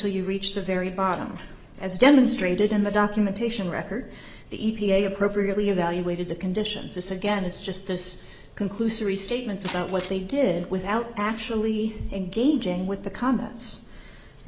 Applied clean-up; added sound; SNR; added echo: none; Shatter; 15 dB; none.